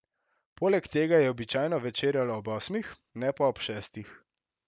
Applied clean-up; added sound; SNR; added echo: none; none; none; none.